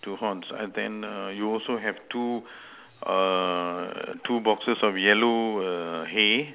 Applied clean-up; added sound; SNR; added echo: none; none; none; none.